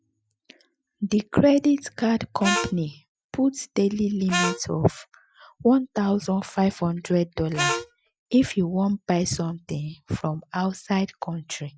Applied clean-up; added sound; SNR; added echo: classical method Wiener filter.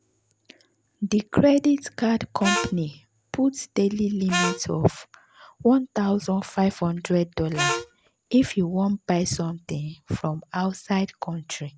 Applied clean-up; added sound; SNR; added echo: none; Harmonica; 3 dB; none.